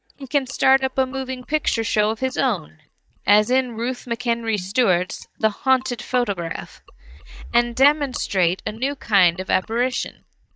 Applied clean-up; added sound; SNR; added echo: neural mask model DeepFilterNet 3.